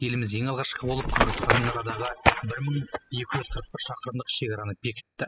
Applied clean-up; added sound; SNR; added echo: classical method spectral subtraction.